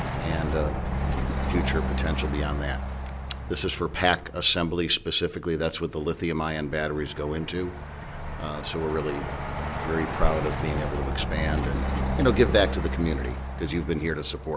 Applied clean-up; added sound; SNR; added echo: none; Truck; 3 dB; none.